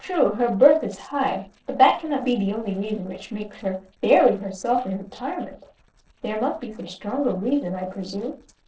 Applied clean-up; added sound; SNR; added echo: neural separator model SepFormer DNS4.